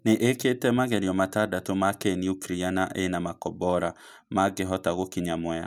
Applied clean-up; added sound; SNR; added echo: none; none; none; none.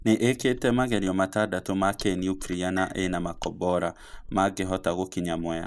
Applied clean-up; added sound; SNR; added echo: neural mask model Resemble Enhance denoiser.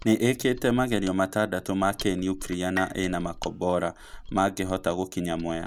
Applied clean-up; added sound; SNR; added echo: none; Mechanisms + Bowed string instrument; 15 dB; none.